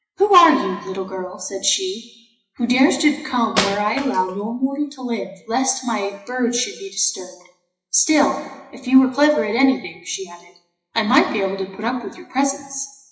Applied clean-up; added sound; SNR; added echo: classical method WPE with log-MMSE.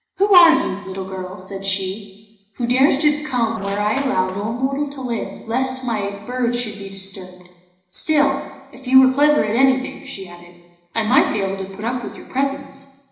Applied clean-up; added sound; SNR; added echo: neural separator model SepFormer DNS4.